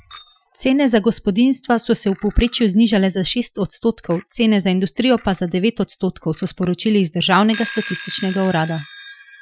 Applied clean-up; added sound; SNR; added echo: classical method Wiener filter.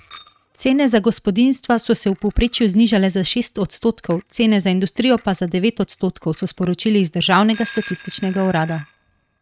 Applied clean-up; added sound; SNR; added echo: neural mask model RNNoise.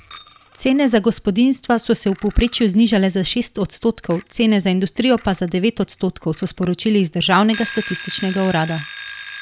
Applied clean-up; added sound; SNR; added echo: none; Alarm / Clock; 19 dB; none.